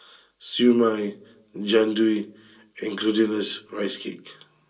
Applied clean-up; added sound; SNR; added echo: none; none; none; reverberation time 0.2 s.